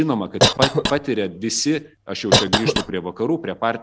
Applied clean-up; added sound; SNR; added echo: none; Cough; 0 dB; none.